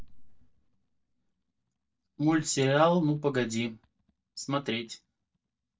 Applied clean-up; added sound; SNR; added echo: neural mask model DeepFilterNet 3.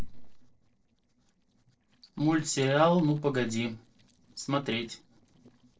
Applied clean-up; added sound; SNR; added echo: neural separator model SepFormer DNS4.